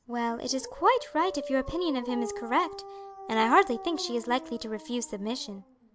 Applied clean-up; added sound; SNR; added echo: none; Dog; 13 dB; none.